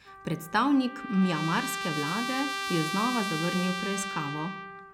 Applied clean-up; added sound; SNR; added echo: none; Trumpet; 5 dB; none.